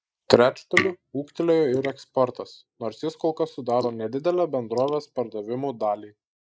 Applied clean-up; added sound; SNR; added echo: neural mask model Resemble Enhance denoiser.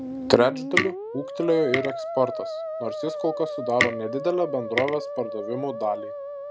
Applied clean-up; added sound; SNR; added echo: none; Tick + Musical instrument; 4 dB; none.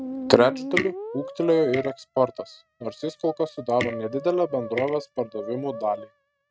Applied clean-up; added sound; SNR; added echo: neural mask model RNNoise.